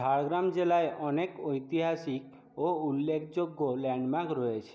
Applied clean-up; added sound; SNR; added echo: none; none; none; none.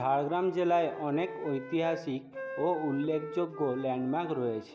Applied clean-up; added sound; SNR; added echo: none; Wind instrument, woodwind instrument; 13 dB; none.